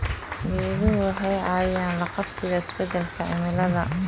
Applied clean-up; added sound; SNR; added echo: none; Applause / Crowd; 12 dB; none.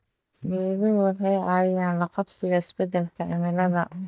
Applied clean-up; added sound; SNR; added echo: neural mask model DeepFilterNet 3.